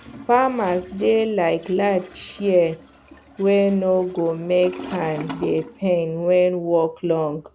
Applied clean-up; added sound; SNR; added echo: none; Toilet flush; 19 dB; none.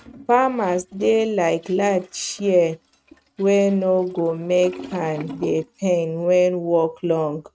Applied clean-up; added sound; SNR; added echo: neural mask model RNNoise.